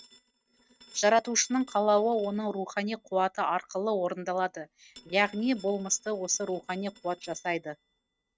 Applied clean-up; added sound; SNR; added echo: neural mask model RNNoise.